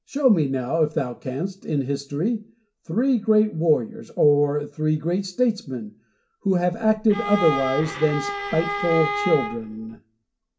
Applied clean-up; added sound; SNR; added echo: none; Bowed string instrument; 5 dB; reverberation time 0.2 s.